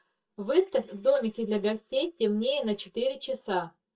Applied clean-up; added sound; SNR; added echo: neural mask model DeepFilterNet 3.